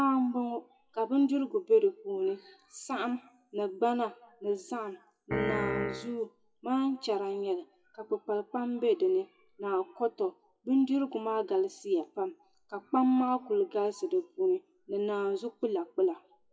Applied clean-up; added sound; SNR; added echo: classical method WPE with log-MMSE.